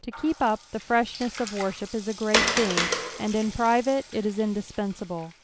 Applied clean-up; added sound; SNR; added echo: none; Water; 5 dB; none.